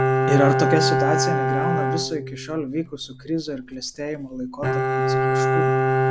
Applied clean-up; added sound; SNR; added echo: none; Bowed string instrument; -4 dB; none.